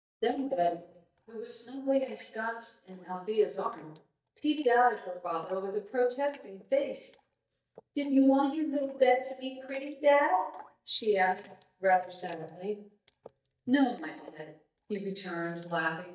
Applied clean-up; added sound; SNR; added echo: neural mask model DeepFilterNet 3.